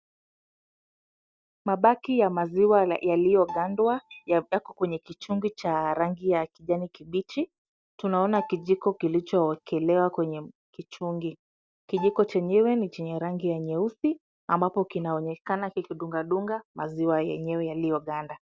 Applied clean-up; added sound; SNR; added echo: none; Bowed string instrument; 17 dB; none.